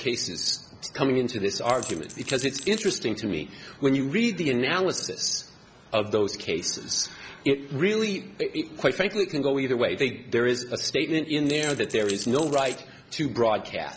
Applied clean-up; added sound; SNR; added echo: none; Rattle / Keys jangling; 12 dB; none.